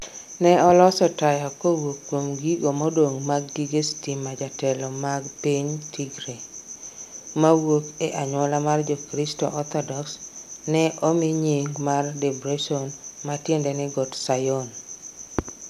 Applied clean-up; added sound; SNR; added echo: none; none; none; none.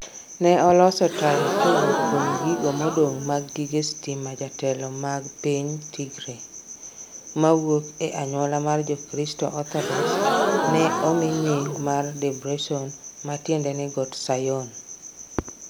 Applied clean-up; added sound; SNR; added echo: none; Crowd / Gasp; 1 dB; none.